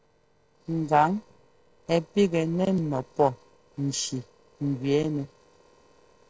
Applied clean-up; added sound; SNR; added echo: neural separator model SepFormer DNS4.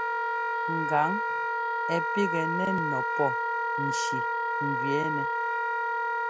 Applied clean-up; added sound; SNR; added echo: none; Wind instrument, woodwind instrument; -5 dB; none.